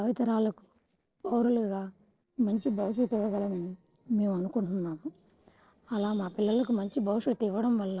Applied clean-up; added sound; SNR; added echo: neural separator model SepFormer DNS4.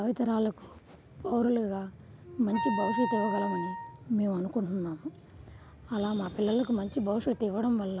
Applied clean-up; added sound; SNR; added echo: none; Wind instrument, woodwind instrument; 6 dB; none.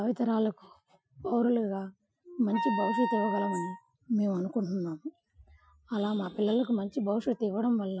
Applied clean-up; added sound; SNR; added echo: classical method Wiener filter.